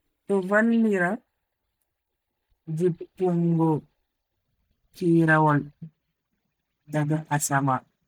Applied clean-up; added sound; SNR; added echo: neural mask model DeepFilterNet 3.